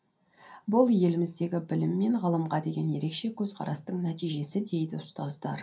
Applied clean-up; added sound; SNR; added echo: none; none; none; reverberation time 0.3 s.